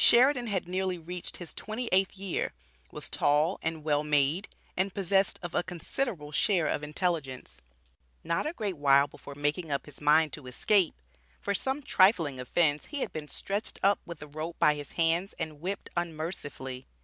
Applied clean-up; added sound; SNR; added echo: none; none; none; none.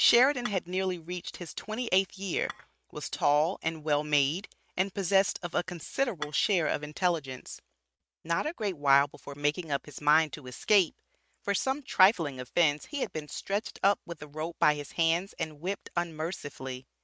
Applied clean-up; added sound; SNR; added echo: neural mask model RNNoise.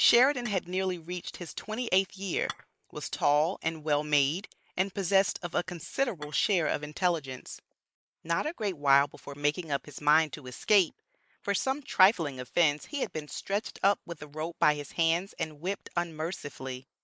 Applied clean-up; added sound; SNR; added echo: neural mask model Resemble Enhance denoiser.